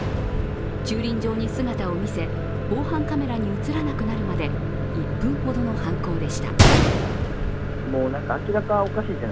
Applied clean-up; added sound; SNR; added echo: none; Microwave oven + Gunshot, gunfire; -3 dB; none.